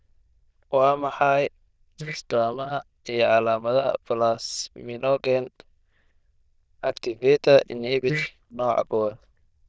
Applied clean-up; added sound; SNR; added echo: neural diffusion model UNIVERSE++.